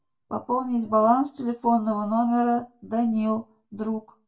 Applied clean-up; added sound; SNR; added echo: none; none; none; reverberation time 0.2 s.